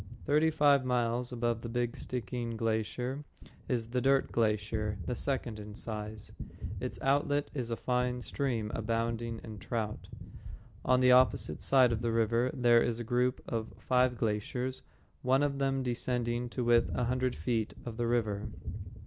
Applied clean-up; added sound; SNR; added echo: none; Gunshot, gunfire; 12 dB; none.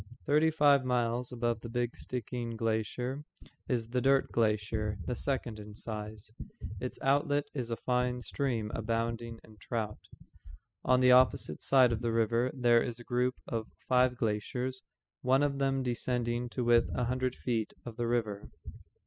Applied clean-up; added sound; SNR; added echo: classical method spectral subtraction.